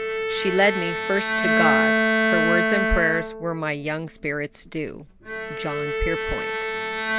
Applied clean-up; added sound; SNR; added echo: none; Bowed string instrument; -2 dB; none.